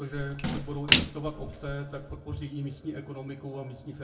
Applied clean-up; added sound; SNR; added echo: none; Splash, splatter; -3 dB; reverberation time 0.2 s.